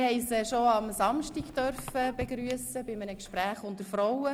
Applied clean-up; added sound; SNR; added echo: none; Squeak; 16 dB; none.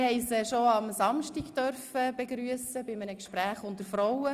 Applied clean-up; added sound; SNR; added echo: none; none; none; none.